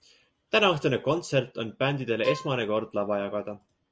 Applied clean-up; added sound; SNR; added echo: none; Bowed string instrument; 9 dB; none.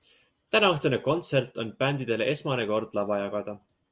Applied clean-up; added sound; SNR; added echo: none; none; none; none.